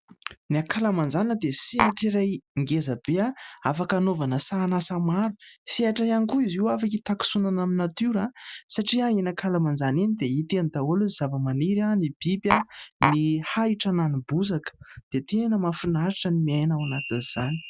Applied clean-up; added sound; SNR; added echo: none; Tap; 0 dB; none.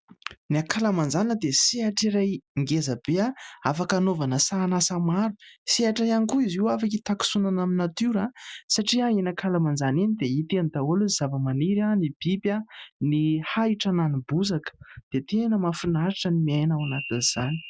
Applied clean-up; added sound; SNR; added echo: none; none; none; none.